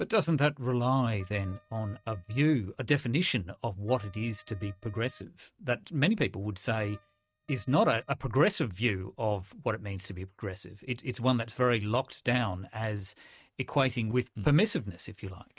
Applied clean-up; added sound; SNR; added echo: neural mask model RNNoise.